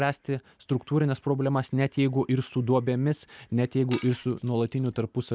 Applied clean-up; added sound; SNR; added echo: none; Glass; 7 dB; none.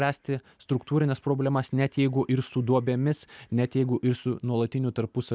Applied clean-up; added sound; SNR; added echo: none; none; none; none.